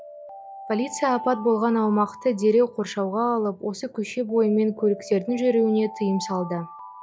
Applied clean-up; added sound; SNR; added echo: none; Alarm; 17 dB; none.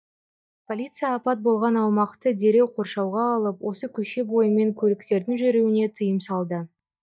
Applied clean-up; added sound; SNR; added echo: neural mask model DeepFilterNet 3.